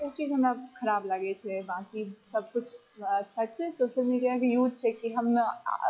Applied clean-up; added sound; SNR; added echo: classical method log-MMSE.